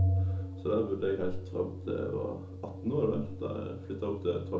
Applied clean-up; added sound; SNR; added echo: none; Organ; 2 dB; reverberation time 0.6 s.